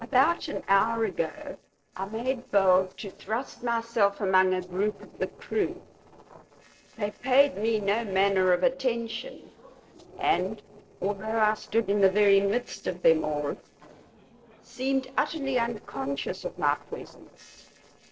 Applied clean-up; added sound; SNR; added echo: neural separator model SepFormer DNS4.